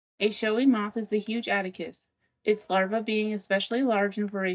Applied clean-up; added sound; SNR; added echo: neural mask model DeepFilterNet 3.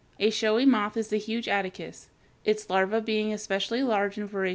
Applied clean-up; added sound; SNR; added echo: none; none; none; none.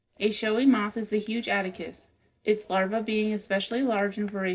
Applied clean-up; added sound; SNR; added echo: neural separator model SepFormer DNS4.